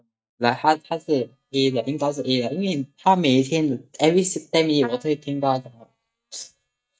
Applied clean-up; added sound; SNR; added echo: neural mask model DeepFilterNet 3.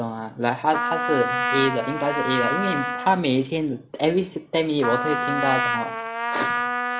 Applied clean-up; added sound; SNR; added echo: none; Trumpet; 2 dB; none.